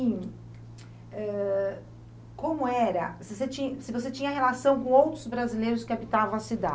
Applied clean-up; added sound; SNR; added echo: none; none; none; none.